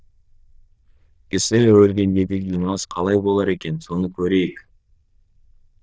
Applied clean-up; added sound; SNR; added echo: neural diffusion model UNIVERSE++.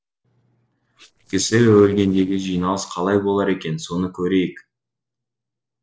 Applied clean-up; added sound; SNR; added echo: neural separator model SepFormer DNS4.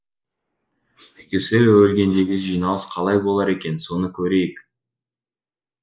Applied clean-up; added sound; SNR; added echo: neural mask model Resemble Enhance denoiser.